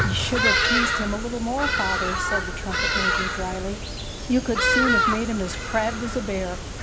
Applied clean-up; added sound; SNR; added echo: none; Bird vocalization, bird call, bird song; -3 dB; none.